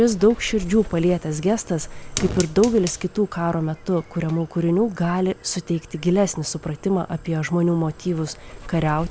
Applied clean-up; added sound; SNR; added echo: none; Bird + Fire; 15 dB; none.